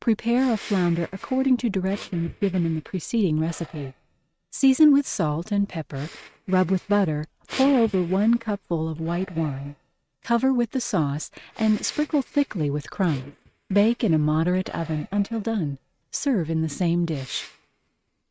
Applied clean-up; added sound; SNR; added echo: neural mask model RNNoise.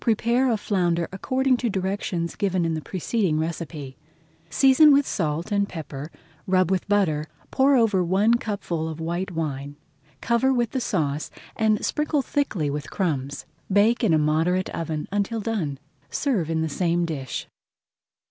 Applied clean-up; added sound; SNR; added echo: none; none; none; none.